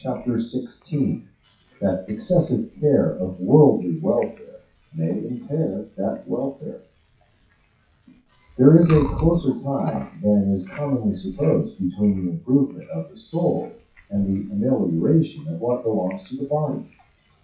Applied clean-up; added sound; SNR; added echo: classical method WPE with log-MMSE.